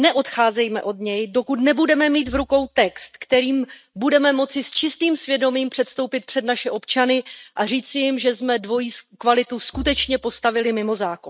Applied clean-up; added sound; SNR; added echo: neural mask model RNNoise.